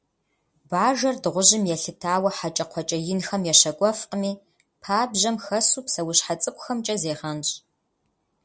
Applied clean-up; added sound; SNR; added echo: none; none; none; none.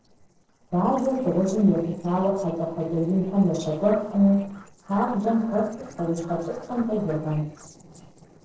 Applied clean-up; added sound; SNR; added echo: neural separator model SepFormer DNS4.